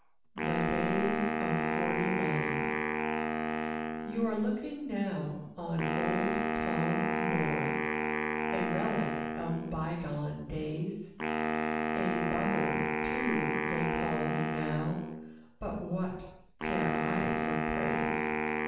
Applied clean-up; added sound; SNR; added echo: none; Wind instrument, woodwind instrument; -3 dB; reverberation time 0.7 s.